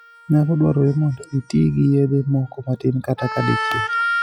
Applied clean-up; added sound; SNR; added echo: classical method log-MMSE.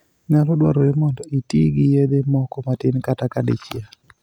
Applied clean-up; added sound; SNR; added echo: none; none; none; none.